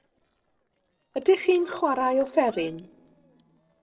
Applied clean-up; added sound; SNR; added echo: neural separator model SepFormer DNS4.